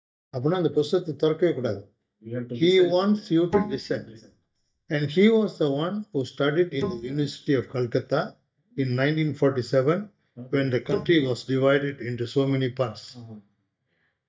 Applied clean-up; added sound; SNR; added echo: neural mask model DeepFilterNet 3.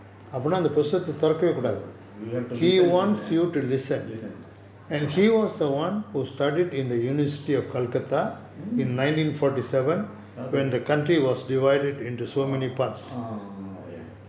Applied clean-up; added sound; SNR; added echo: none; none; none; none.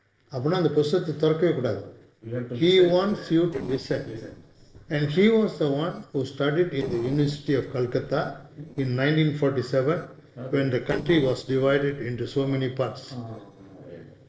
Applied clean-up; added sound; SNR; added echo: neural separator model SepFormer DNS4.